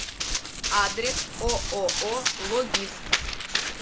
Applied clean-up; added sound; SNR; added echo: none; Run; -1 dB; none.